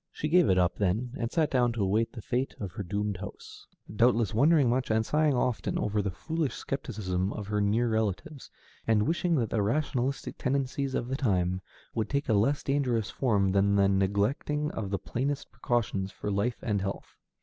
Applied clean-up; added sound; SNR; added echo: none; none; none; none.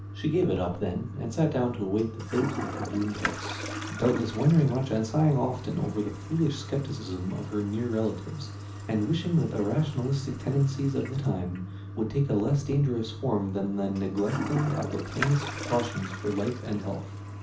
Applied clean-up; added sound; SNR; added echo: none; Toilet flush; 9 dB; reverberation time 0.4 s.